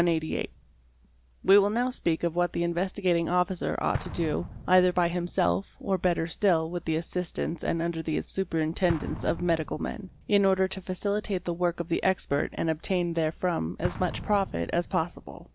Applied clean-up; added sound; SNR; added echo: none; Explosion; 16 dB; none.